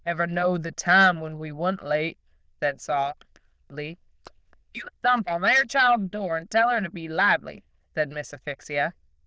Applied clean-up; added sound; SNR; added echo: neural diffusion model UNIVERSE++.